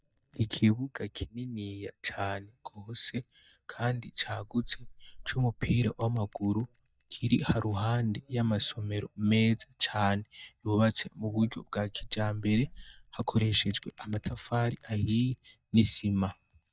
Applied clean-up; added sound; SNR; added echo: neural mask model DeepFilterNet 3.